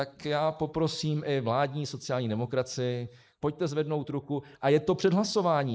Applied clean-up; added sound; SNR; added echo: neural mask model Resemble Enhance denoiser.